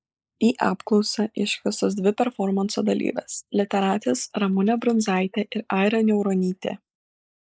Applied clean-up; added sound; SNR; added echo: neural mask model Resemble Enhance denoiser.